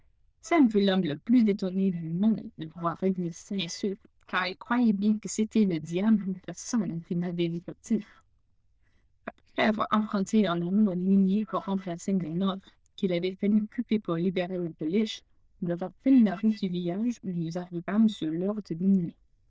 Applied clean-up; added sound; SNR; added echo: neural diffusion model UNIVERSE++.